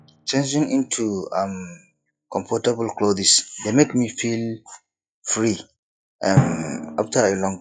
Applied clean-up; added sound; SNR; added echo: classical method log-MMSE.